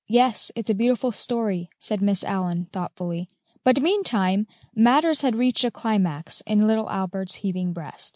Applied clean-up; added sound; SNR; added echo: none; none; none; none.